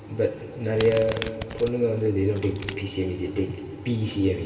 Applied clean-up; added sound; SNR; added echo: none; Domestic sounds, home sounds; 13 dB; reverberation time 2.3 s.